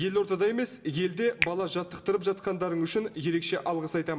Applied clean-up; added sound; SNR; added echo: none; Finger snapping; 10 dB; reverberation time 2.6 s.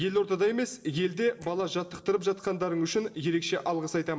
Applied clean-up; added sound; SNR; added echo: neural separator model SepFormer DNS4.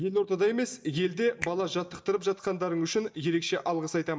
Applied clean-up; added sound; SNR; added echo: neural mask model DeepFilterNet 3.